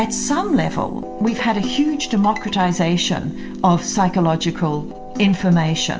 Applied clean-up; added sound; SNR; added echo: none; Writing; 17 dB; reverberation time 0.7 s.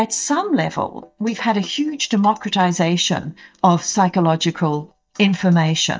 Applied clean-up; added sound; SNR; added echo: neural mask model DeepFilterNet 3.